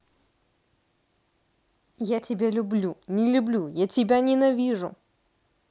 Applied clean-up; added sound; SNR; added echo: none; none; none; none.